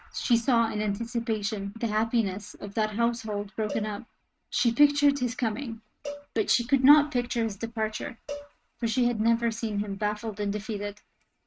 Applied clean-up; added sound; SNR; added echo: neural mask model RNNoise.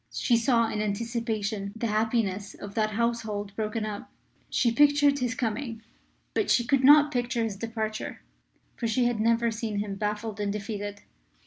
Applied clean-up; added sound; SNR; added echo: none; none; none; none.